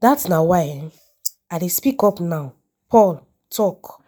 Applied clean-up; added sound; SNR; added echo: neural mask model DeepFilterNet 3.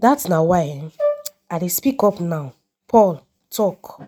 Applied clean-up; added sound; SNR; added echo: neural mask model RNNoise.